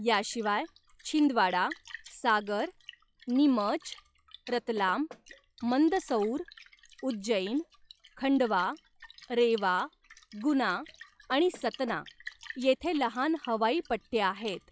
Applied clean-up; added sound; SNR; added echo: classical method log-MMSE.